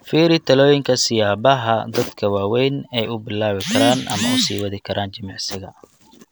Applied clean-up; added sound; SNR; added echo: none; none; none; none.